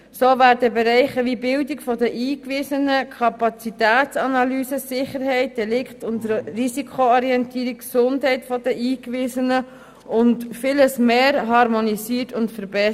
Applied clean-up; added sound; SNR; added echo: none; none; none; none.